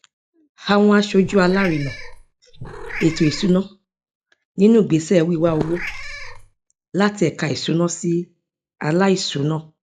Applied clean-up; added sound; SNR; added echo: classical method log-MMSE.